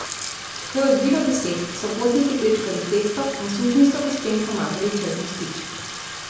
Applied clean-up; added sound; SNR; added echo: none; Bathtub (filling or washing); 10 dB; reverberation time 0.9 s.